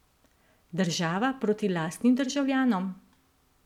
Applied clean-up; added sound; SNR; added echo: none; none; none; none.